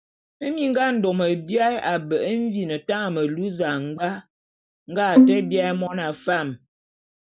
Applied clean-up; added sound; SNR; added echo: none; Bowed string instrument; -4 dB; none.